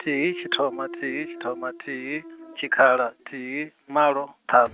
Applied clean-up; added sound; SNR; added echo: neural mask model RNNoise.